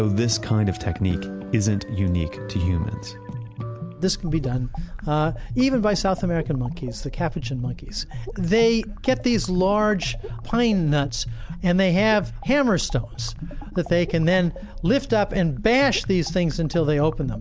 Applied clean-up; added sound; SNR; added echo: none; none; none; none.